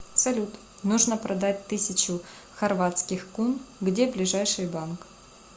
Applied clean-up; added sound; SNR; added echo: none; none; none; none.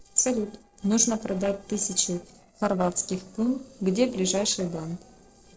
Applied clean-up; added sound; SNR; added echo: neural separator model SepFormer DNS4.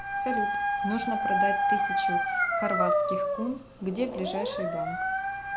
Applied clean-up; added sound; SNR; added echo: none; Dog; -5 dB; none.